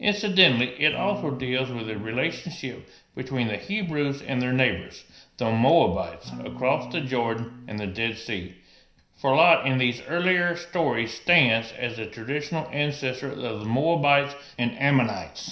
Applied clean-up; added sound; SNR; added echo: none; Acoustic guitar / Strum; 13 dB; reverberation time 0.5 s.